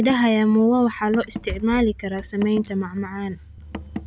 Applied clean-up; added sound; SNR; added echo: none; Car + Rattle / Breathing; 14 dB; none.